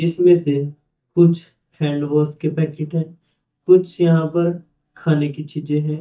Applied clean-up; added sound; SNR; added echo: neural mask model DeepFilterNet 3.